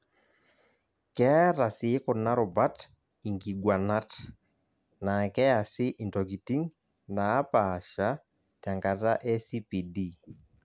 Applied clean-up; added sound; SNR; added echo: none; none; none; none.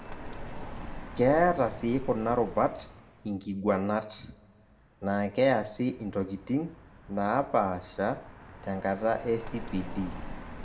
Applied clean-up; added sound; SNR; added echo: none; Car passing by; 12 dB; reverberation time 0.5 s.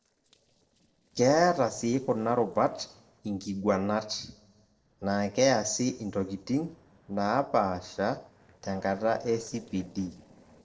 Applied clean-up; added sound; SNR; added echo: neural separator model SepFormer DNS4.